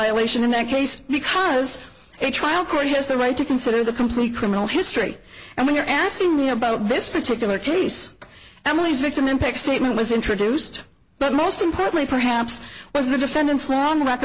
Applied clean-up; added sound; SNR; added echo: none; none; none; none.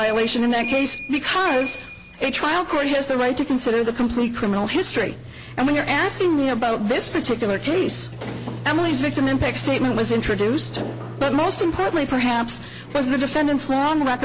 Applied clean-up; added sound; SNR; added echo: none; Sliding door; 13 dB; none.